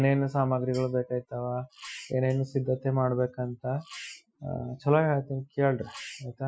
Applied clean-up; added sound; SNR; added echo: classical method Wiener filter.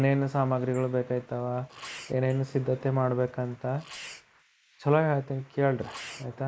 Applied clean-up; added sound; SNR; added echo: neural mask model Resemble Enhance denoiser.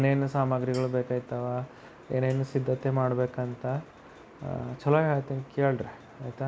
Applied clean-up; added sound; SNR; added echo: none; none; none; none.